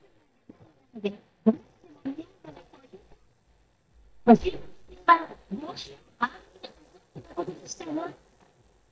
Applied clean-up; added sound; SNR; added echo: neural mask model DeepFilterNet 3.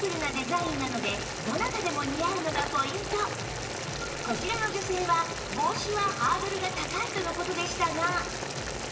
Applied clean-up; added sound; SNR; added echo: none; Boiling; 4 dB; reverberation time 1.0 s.